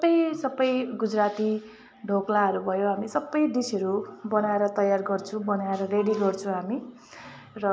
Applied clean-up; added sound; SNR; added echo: none; none; none; none.